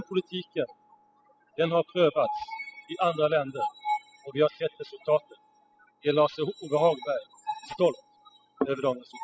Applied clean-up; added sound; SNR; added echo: classical method spectral subtraction.